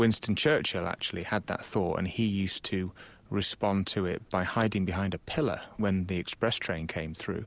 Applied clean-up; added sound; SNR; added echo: none; none; none; none.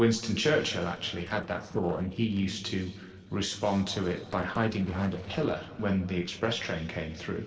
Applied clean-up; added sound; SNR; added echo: neural separator model SepFormer DNS4.